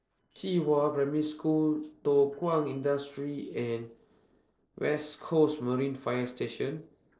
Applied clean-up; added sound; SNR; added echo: neural separator model SepFormer DNS4.